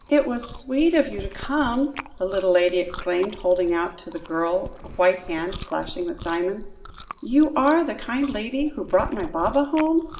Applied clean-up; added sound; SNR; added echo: none; Chewing, mastication; 15 dB; reverberation time 1.1 s.